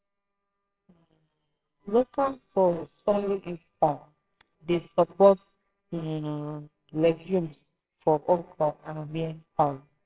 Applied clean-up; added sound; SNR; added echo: neural separator model SepFormer WHAMR!.